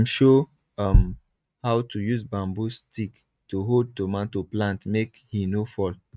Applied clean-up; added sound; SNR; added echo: neural mask model RNNoise.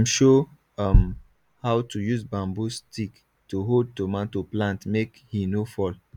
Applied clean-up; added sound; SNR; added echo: none; Bass drum; 0 dB; none.